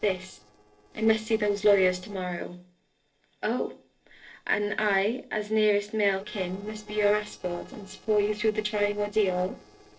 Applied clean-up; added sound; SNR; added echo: neural separator model SepFormer DNS4.